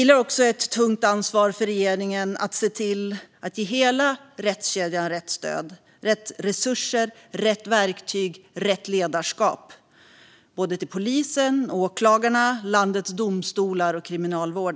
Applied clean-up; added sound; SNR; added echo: none; none; none; none.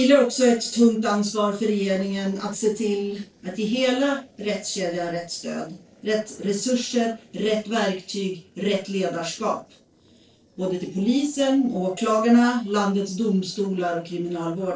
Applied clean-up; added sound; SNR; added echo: neural separator model SepFormer DNS4.